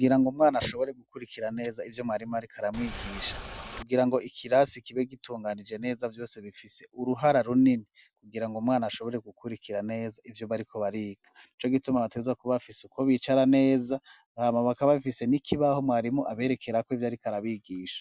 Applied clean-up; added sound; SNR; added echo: none; Boat, Water vehicle; 11 dB; none.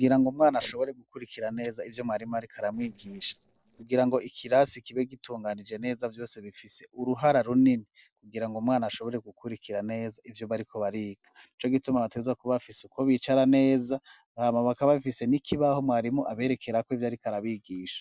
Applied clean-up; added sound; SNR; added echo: neural separator model SepFormer DNS4.